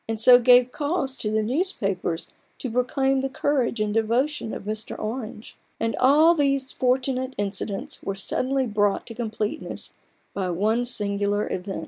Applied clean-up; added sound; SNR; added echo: none; none; none; none.